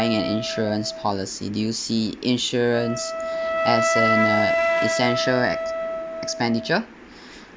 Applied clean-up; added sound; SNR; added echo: none; Wind instrument, woodwind instrument; 1 dB; none.